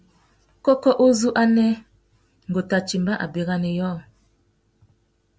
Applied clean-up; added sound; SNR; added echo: none; none; none; none.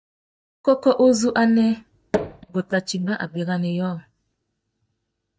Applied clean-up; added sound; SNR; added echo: neural mask model DeepFilterNet 3.